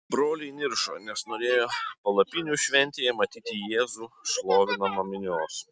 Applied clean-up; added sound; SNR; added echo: none; none; none; none.